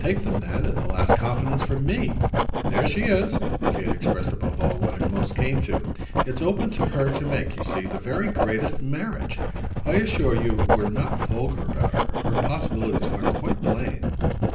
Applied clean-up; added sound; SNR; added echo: none; Writing; -4 dB; reverberation time 0.5 s.